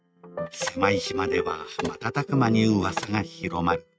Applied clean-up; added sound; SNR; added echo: neural mask model RNNoise.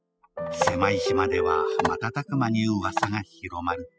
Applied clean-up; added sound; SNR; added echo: classical method spectral subtraction.